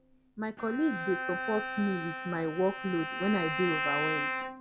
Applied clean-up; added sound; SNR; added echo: none; Bowed string instrument; 3 dB; none.